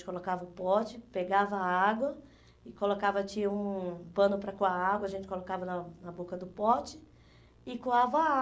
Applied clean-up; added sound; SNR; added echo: none; none; none; none.